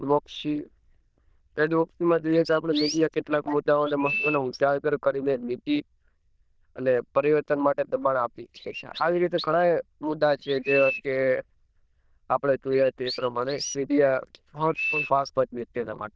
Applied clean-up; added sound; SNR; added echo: neural diffusion model UNIVERSE++.